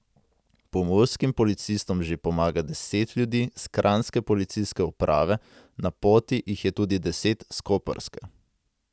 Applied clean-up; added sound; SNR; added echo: none; none; none; none.